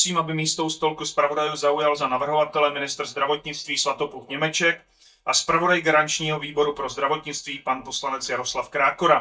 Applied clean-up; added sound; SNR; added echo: neural mask model DeepFilterNet 3.